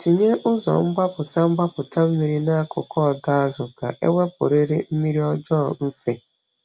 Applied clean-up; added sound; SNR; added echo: none; none; none; none.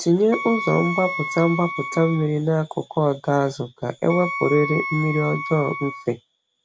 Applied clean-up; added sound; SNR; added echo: none; Wind instrument, woodwind instrument; 7 dB; none.